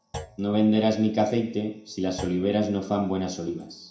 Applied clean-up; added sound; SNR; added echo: none; Thump, thud; 19 dB; reverberation time 0.5 s.